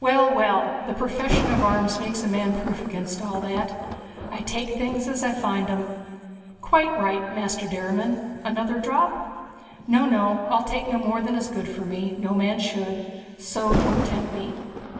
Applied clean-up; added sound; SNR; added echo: none; Thunder; 8 dB; reverberation time 2.5 s.